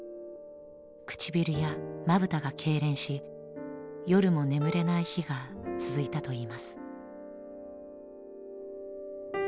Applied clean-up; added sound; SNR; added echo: none; none; none; none.